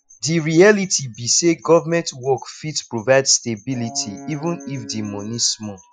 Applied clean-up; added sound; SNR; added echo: classical method Wiener filter.